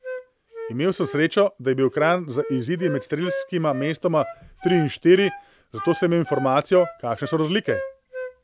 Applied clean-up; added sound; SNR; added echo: none; Wind instrument, woodwind instrument; 12 dB; none.